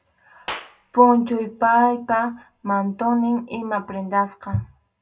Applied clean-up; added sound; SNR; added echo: none; Clapping; 20 dB; reverberation time 0.2 s.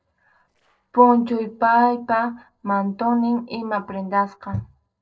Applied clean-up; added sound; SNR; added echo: neural separator model SepFormer DNS4.